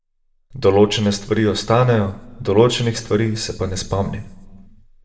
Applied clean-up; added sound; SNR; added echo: none; none; none; reverberation time 0.7 s.